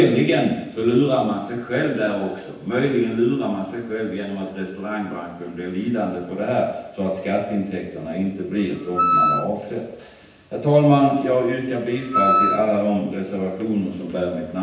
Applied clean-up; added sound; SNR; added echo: none; Wind instrument, woodwind instrument; 1 dB; reverberation time 0.9 s.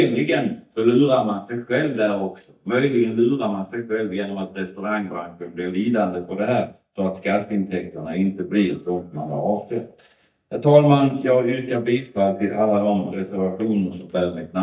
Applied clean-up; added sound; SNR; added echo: neural mask model DeepFilterNet 3.